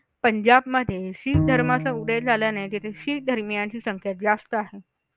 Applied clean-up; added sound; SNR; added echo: none; Bowed string instrument; 5 dB; none.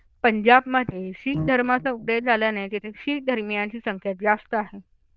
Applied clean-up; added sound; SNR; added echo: neural diffusion model UNIVERSE++.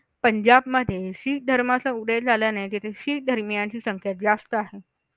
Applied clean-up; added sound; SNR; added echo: none; none; none; none.